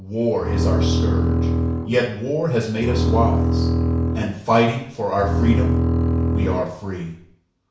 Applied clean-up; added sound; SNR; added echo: none; Bowed string instrument; -3 dB; reverberation time 0.6 s.